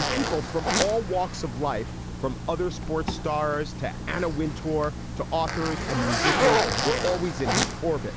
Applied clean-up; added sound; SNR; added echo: none; Zipper (clothing); 0 dB; none.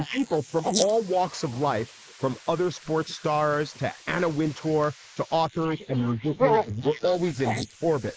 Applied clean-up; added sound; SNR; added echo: neural mask model Resemble Enhance denoiser.